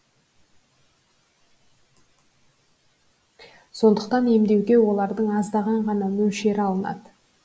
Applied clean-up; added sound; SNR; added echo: none; none; none; none.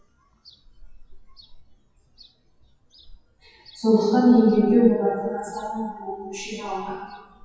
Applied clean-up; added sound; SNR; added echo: classical method WPE with log-MMSE.